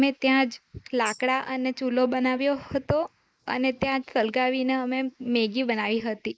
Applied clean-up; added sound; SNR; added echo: neural mask model Resemble Enhance denoiser.